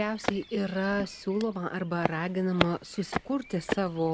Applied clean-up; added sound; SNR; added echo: none; Walk, footsteps; 6 dB; none.